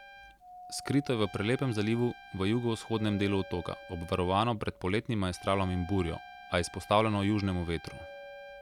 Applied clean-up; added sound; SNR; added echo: none; Trumpet + Doorbell; 17 dB; none.